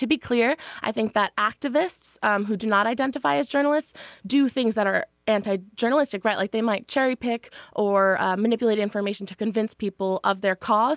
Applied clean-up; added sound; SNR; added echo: none; none; none; none.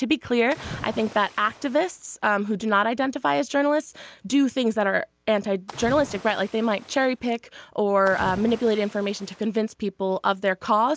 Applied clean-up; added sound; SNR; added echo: none; Splash, splatter; 17 dB; none.